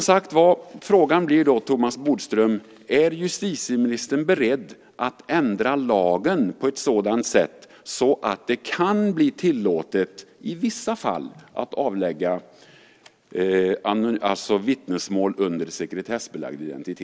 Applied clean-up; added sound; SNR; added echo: none; none; none; none.